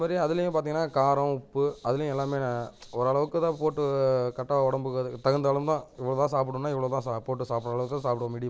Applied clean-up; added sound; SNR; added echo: none; none; none; none.